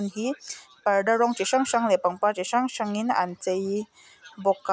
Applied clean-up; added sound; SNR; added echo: none; none; none; none.